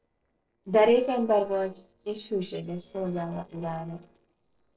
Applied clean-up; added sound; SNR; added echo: neural separator model SepFormer DNS4.